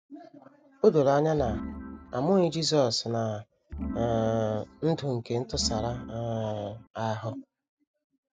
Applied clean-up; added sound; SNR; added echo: none; Organ; 10 dB; none.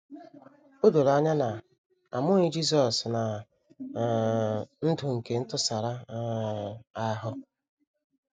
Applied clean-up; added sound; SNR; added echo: none; none; none; none.